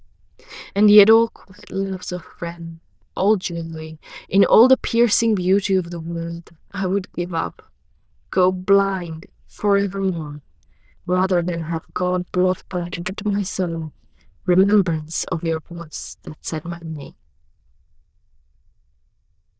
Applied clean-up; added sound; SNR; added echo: neural diffusion model UNIVERSE++.